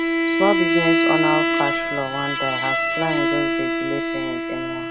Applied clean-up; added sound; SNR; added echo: none; Bowed string instrument; -5 dB; none.